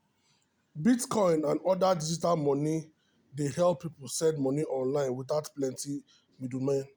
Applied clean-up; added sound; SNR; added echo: none; none; none; none.